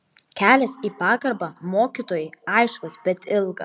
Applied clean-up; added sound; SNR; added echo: none; none; none; none.